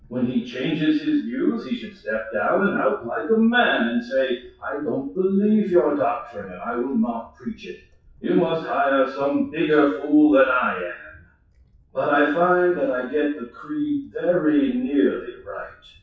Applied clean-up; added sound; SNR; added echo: classical method WPE with log-MMSE.